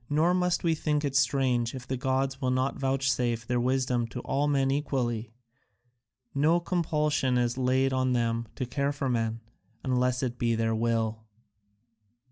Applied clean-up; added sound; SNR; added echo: none; none; none; none.